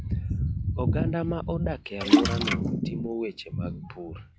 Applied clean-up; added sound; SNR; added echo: classical method log-MMSE.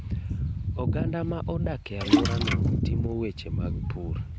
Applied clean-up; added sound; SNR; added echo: none; Splash, splatter; 0 dB; none.